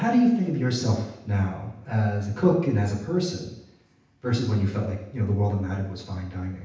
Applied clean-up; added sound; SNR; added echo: none; none; none; reverberation time 0.9 s.